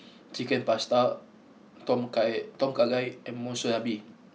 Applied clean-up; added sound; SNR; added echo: none; none; none; none.